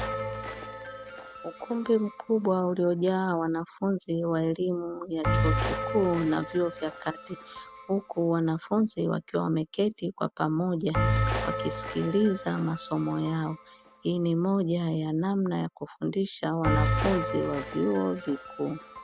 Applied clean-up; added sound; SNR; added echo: none; Bell; 5 dB; none.